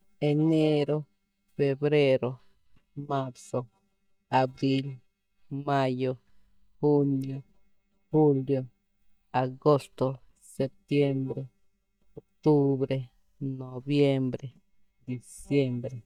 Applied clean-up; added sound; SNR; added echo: neural mask model DeepFilterNet 3.